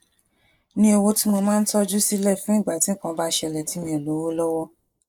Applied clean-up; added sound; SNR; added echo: neural mask model Resemble Enhance denoiser.